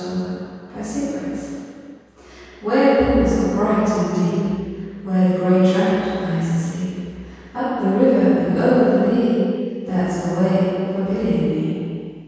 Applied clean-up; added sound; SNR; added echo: none; none; none; reverberation time 2.2 s.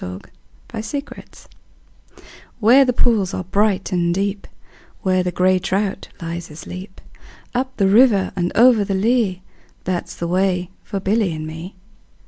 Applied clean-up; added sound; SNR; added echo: none; none; none; none.